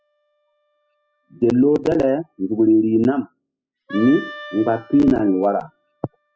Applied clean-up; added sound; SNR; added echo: classical method spectral subtraction.